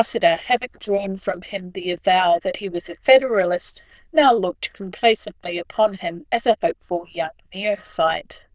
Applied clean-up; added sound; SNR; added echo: neural diffusion model UNIVERSE++.